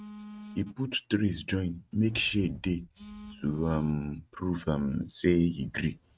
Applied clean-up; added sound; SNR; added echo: neural mask model RNNoise.